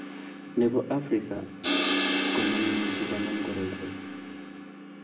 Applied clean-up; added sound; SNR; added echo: none; Crash cymbal; -1 dB; reverberation time 0.6 s.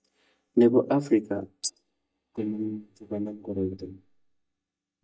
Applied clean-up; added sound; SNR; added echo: neural mask model DeepFilterNet 3.